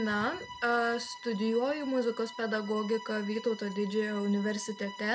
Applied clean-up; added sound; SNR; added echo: none; Bowed string instrument; 15 dB; none.